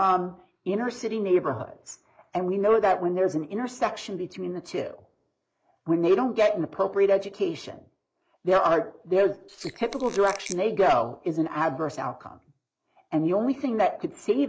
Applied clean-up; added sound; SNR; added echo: neural mask model Resemble Enhance denoiser.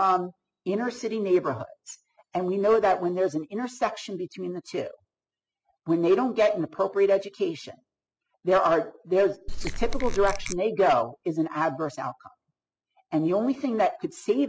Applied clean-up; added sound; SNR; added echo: classical method spectral subtraction.